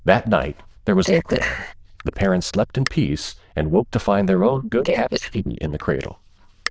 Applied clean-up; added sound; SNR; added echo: neural diffusion model UNIVERSE++.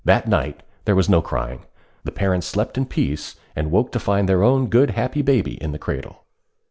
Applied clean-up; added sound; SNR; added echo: none; none; none; none.